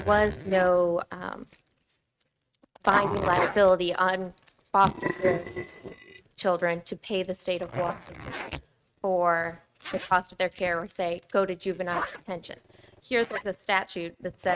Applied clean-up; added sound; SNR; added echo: neural mask model RNNoise.